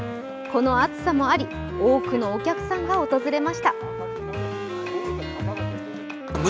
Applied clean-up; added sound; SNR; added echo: none; Wind instrument, woodwind instrument; 7 dB; none.